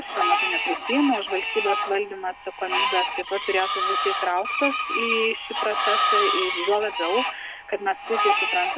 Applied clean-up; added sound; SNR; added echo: none; Screech; -1 dB; none.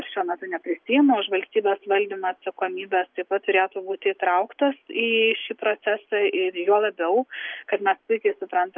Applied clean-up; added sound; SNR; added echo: none; none; none; none.